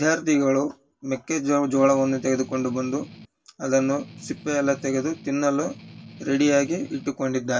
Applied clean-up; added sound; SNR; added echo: none; Strum; 19 dB; reverberation time 0.1 s.